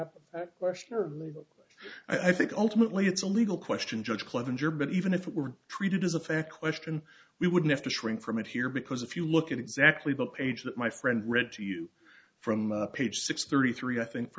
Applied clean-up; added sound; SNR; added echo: none; none; none; none.